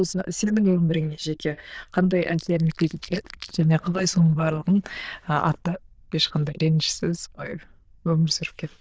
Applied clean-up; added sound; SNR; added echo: neural diffusion model UNIVERSE++.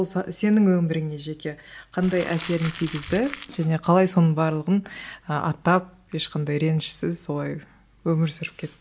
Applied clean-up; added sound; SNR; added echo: none; Crumpling, crinkling; 11 dB; none.